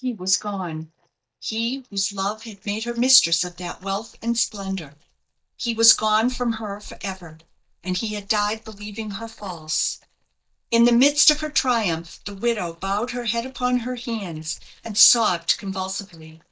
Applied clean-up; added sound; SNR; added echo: neural mask model DeepFilterNet 3.